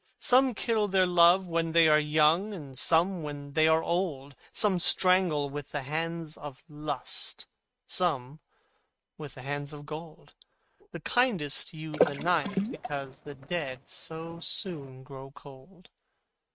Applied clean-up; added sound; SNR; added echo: neural mask model RNNoise.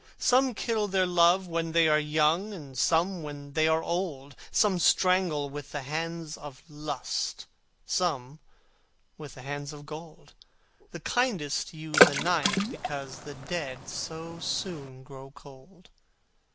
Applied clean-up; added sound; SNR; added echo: none; Water / Splash, splatter; -2 dB; none.